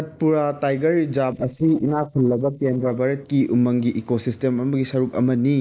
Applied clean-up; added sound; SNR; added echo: neural mask model Resemble Enhance denoiser.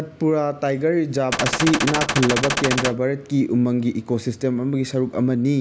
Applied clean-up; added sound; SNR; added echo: none; Gunshot, gunfire; 2 dB; none.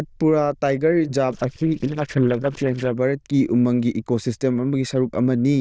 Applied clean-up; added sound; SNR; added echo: neural diffusion model UNIVERSE++.